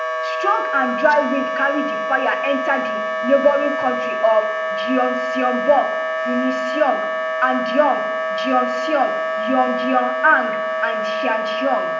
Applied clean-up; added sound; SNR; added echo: none; Wind instrument, woodwind instrument; 2 dB; reverberation time 0.8 s.